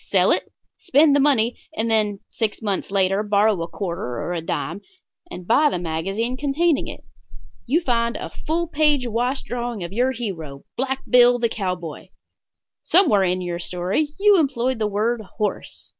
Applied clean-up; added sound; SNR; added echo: none; none; none; none.